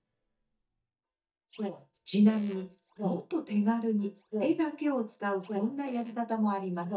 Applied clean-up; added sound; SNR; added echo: neural mask model DeepFilterNet 3.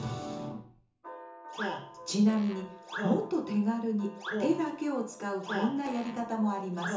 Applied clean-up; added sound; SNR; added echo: none; Fart; 16 dB; reverberation time 0.7 s.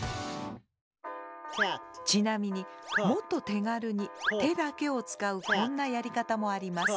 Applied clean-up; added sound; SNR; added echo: none; none; none; none.